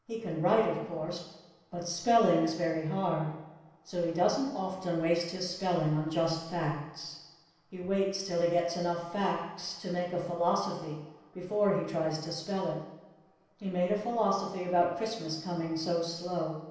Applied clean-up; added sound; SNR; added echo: none; none; none; reverberation time 0.9 s.